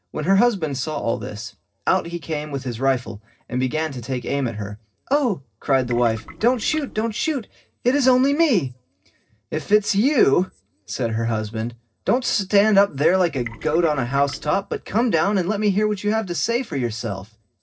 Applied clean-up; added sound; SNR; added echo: neural separator model SepFormer DNS4.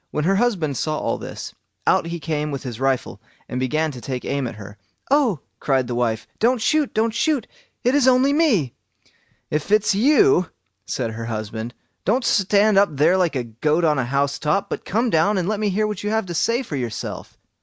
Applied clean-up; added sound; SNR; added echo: none; none; none; none.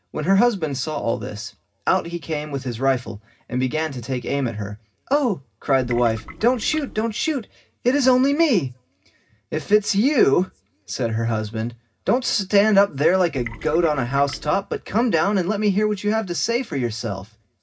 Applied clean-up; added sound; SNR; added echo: none; Trickle, dribble / Water tap, faucet; 15 dB; reverberation time 0.4 s.